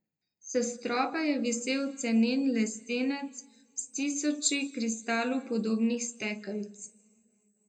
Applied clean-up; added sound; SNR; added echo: none; none; none; reverberation time 0.8 s.